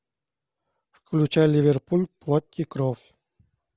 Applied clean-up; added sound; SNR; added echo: none; none; none; none.